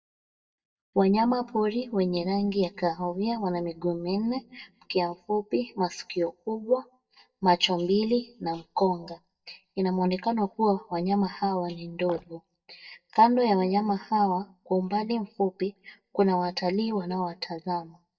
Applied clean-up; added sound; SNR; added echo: neural mask model DeepFilterNet 3.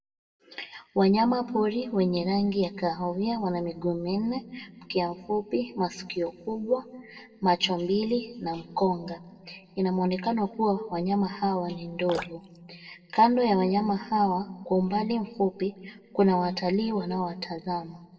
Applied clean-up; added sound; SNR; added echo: none; Drip; 15 dB; reverberation time 1.7 s.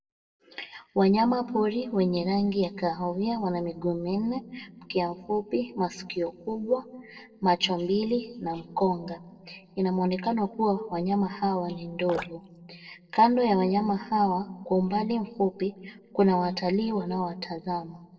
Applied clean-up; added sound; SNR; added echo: neural separator model SepFormer DNS4.